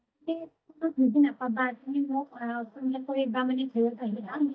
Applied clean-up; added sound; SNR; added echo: neural mask model DeepFilterNet 3.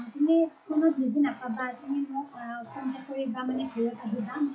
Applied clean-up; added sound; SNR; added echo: classical method WPE with log-MMSE.